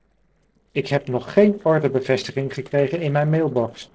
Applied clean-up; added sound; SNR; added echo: neural separator model SepFormer DNS4.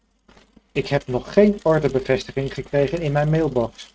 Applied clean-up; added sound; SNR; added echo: neural mask model RNNoise.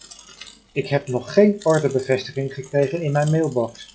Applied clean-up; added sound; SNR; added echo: classical method log-MMSE.